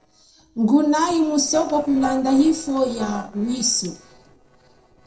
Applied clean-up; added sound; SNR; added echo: neural separator model SepFormer DNS4.